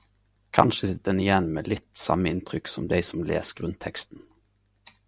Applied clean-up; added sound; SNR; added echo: none; none; none; none.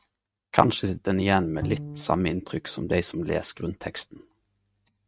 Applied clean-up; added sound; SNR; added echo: neural mask model RNNoise.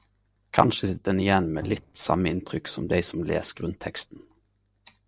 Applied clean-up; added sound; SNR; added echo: neural separator model SepFormer DNS4.